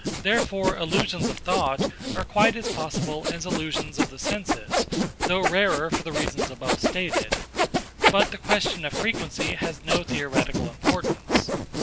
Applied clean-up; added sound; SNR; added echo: none; Sawing; -2 dB; none.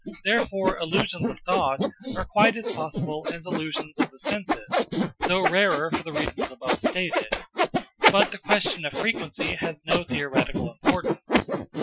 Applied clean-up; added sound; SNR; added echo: classical method Wiener filter.